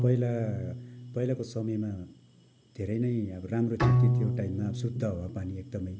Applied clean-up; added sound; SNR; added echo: none; Bowed string instrument; 0 dB; none.